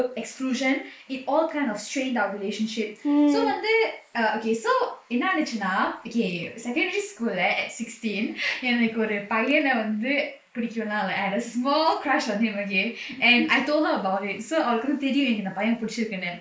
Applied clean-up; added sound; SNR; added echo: neural mask model Resemble Enhance denoiser.